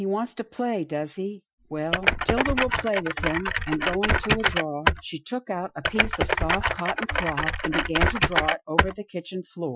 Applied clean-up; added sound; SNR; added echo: classical method Wiener filter.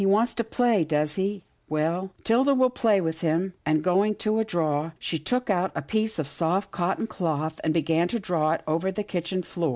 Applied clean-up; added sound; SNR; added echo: none; none; none; none.